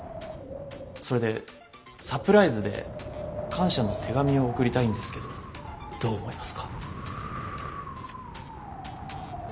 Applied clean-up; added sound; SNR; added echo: none; Wind; 8 dB; none.